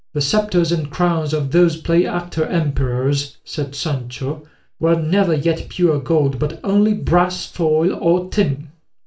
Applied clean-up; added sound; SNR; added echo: none; none; none; reverberation time 0.3 s.